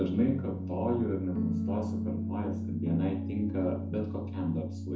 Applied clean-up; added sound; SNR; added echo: none; Piano; 2 dB; reverberation time 0.7 s.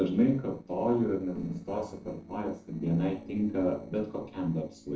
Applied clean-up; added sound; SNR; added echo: neural separator model SepFormer DNS4.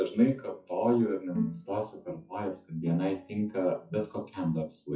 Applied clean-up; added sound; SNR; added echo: classical method WPE with log-MMSE.